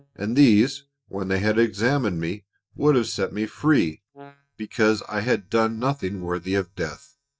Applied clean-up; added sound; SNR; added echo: neural mask model DeepFilterNet 3.